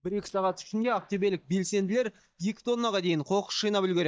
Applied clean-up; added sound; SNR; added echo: neural mask model DeepFilterNet 3.